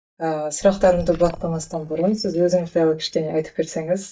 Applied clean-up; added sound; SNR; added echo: neural mask model DeepFilterNet 3.